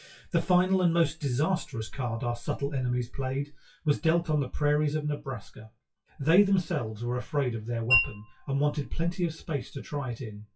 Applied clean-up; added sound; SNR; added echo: classical method WPE with log-MMSE.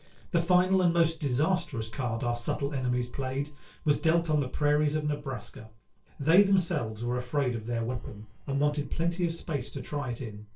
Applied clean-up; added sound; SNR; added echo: neural separator model SepFormer DNS4.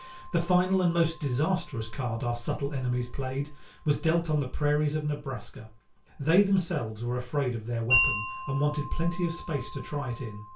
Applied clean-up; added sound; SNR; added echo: none; Wind chime; 10 dB; reverberation time 0.3 s.